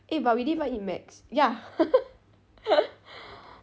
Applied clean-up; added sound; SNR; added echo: none; none; none; none.